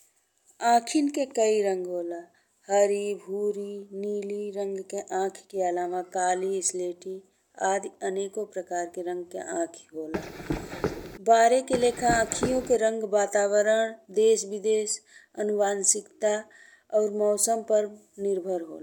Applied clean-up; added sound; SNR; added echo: none; Run; 6 dB; none.